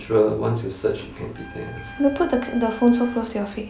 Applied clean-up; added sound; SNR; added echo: none; Trumpet; 20 dB; none.